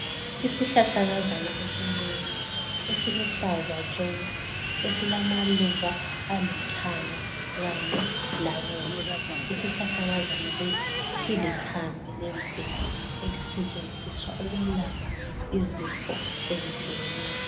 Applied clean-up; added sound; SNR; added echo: none; Sawing; 0 dB; reverberation time 0.8 s.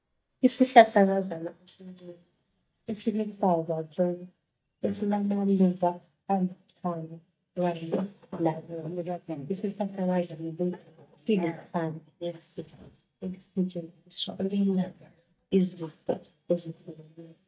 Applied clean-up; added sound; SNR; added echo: neural mask model DeepFilterNet 3.